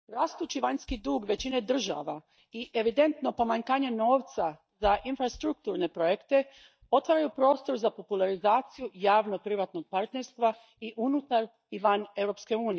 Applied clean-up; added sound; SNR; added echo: neural mask model DeepFilterNet 3.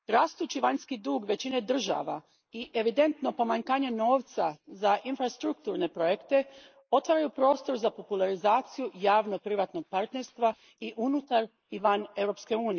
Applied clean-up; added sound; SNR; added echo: neural mask model Resemble Enhance denoiser.